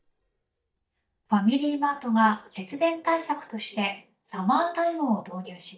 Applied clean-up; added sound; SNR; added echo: neural mask model DeepFilterNet 3.